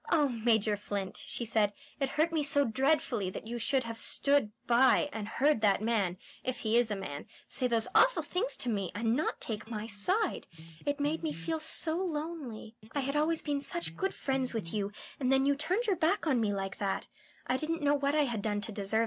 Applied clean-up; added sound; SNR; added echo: none; Electric guitar; 18 dB; none.